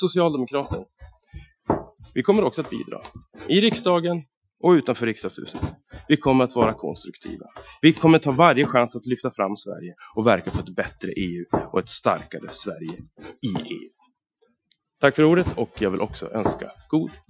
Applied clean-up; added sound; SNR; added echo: classical method Wiener filter.